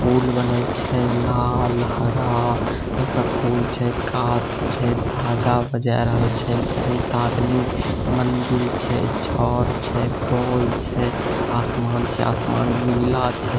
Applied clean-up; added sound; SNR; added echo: none; Fire; 2 dB; none.